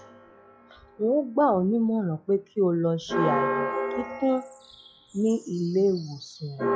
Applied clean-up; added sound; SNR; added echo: classical method log-MMSE.